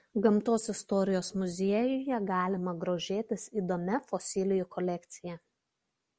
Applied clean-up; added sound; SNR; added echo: none; none; none; none.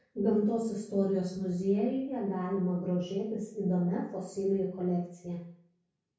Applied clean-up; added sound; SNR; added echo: none; none; none; reverberation time 0.6 s.